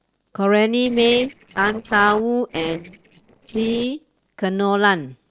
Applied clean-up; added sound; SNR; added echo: neural separator model SepFormer DNS4.